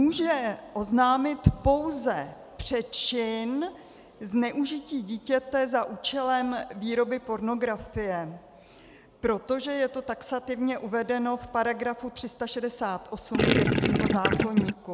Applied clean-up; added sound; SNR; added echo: none; Gurgling; -4 dB; none.